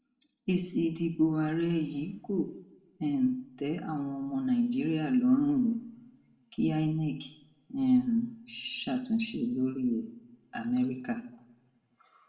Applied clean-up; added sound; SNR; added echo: none; none; none; reverberation time 0.6 s.